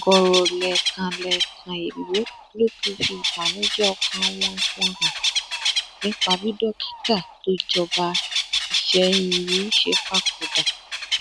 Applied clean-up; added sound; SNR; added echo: none; Bird; 0 dB; none.